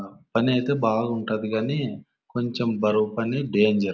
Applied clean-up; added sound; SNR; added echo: none; none; none; none.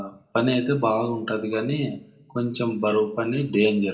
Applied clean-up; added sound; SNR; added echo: none; none; none; reverberation time 0.5 s.